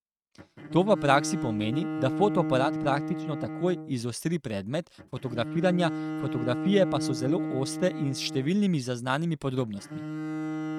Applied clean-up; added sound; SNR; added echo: neural mask model RNNoise.